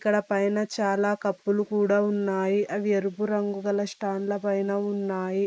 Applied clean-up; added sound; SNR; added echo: neural mask model Resemble Enhance denoiser.